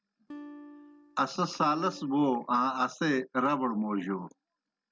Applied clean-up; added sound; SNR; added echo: none; Acoustic guitar; 17 dB; none.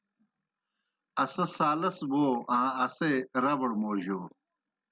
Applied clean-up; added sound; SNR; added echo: none; none; none; none.